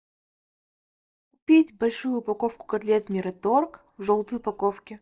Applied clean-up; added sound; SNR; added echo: neural mask model DeepFilterNet 3.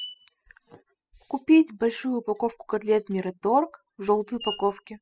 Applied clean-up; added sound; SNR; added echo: classical method spectral subtraction.